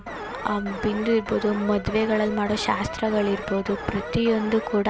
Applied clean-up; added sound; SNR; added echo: none; Alarm; 9 dB; none.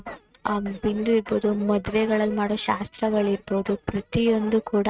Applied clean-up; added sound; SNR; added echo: neural mask model RNNoise.